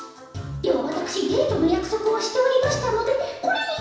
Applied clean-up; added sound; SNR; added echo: none; none; none; reverberation time 0.9 s.